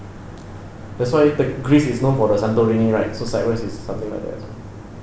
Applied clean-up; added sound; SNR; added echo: none; Bird; 17 dB; none.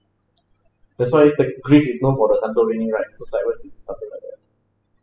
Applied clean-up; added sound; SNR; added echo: classical method spectral subtraction.